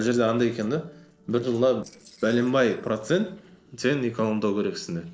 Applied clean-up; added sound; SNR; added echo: neural separator model SepFormer DNS4.